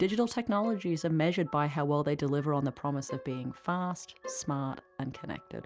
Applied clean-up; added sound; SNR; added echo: none; Bowed string instrument; 17 dB; none.